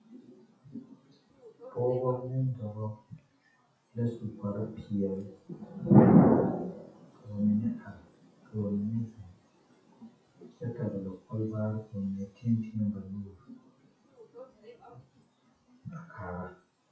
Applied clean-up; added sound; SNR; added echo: classical method WPE with log-MMSE.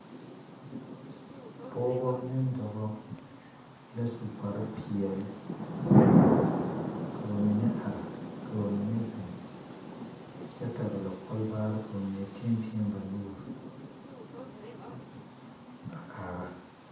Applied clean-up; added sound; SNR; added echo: none; Thunder / Rain; -3 dB; reverberation time 0.8 s.